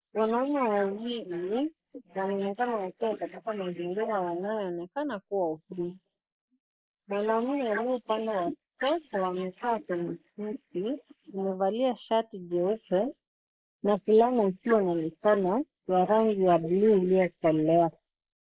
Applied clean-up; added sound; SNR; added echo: neural mask model Resemble Enhance denoiser.